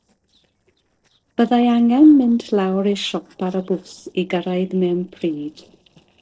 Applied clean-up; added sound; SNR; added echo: neural separator model SepFormer DNS4.